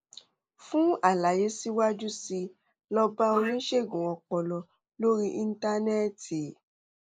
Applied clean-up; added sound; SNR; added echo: neural mask model Resemble Enhance denoiser.